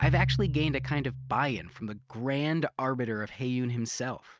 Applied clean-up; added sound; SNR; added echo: neural mask model RNNoise.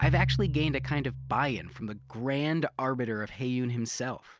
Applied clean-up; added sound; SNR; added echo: none; Piano; 3 dB; none.